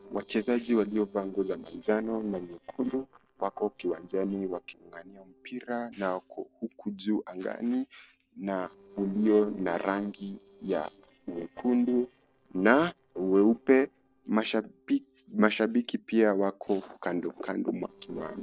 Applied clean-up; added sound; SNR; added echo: neural separator model SepFormer DNS4.